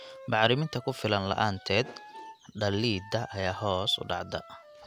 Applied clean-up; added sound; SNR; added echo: none; Wind instrument, woodwind instrument; 20 dB; none.